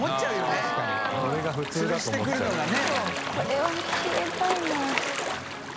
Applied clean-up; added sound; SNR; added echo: none; Gull, seagull / Waves, surf; 5 dB; none.